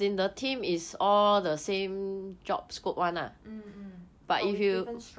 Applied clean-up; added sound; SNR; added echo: none; none; none; none.